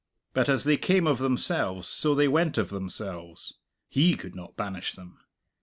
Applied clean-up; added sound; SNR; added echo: none; none; none; none.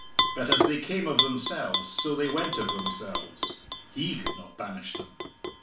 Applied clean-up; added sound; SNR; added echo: none; Tap / Glass; -4 dB; reverberation time 0.4 s.